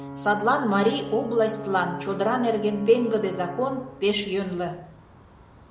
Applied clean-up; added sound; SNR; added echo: none; Alarm / Ocean / Boat, Water vehicle; 13 dB; none.